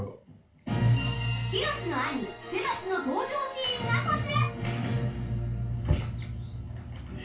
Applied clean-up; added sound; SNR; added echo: none; none; none; reverberation time 0.2 s.